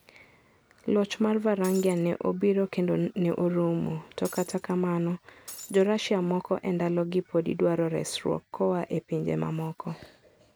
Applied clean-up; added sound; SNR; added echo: none; Shatter; 16 dB; none.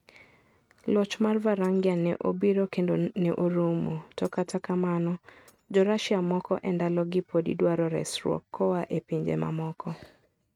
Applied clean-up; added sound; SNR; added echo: neural mask model RNNoise.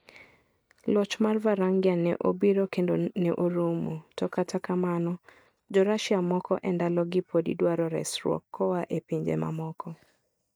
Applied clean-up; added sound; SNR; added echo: neural mask model DeepFilterNet 3.